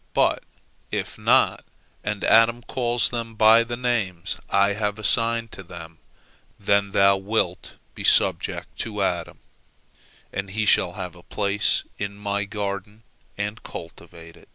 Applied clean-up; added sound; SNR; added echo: none; none; none; none.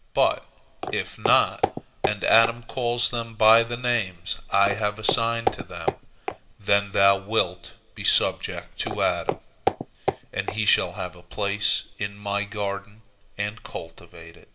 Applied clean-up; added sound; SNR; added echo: none; Walk, footsteps; 6 dB; reverberation time 0.4 s.